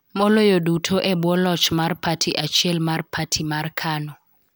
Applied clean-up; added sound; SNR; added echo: none; none; none; none.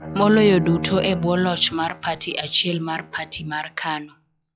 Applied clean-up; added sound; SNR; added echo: classical method log-MMSE.